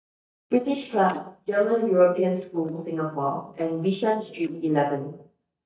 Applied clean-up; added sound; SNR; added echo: neural mask model DeepFilterNet 3.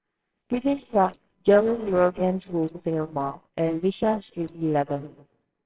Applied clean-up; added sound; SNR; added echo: neural separator model SepFormer WHAMR!.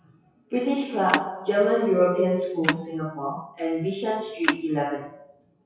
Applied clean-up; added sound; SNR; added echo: classical method WPE with log-MMSE.